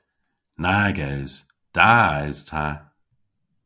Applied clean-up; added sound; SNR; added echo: none; none; none; none.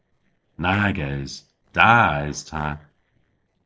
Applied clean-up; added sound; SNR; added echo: neural separator model SepFormer DNS4.